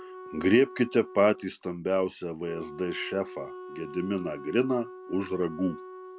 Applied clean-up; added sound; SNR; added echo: none; Wind instrument, woodwind instrument; 15 dB; none.